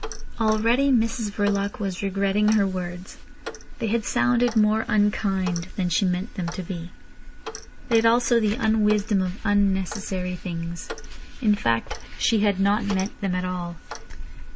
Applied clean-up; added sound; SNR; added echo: none; Clock; 18 dB; none.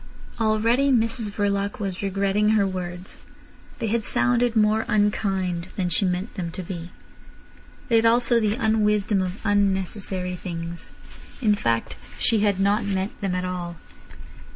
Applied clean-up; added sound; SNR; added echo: none; none; none; none.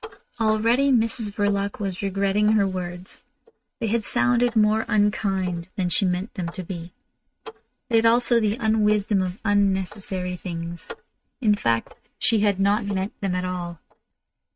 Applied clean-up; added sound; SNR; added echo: neural mask model RNNoise.